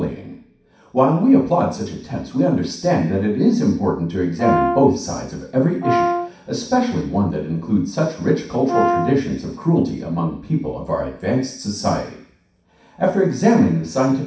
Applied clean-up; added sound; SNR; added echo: none; Brass instrument; 3 dB; reverberation time 0.6 s.